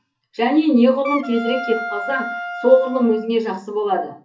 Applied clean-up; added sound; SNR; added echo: none; Wind instrument, woodwind instrument; 11 dB; reverberation time 0.3 s.